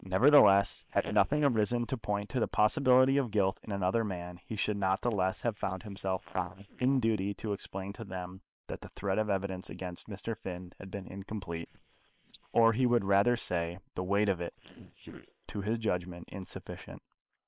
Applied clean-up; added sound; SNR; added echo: neural separator model SepFormer WHAM!.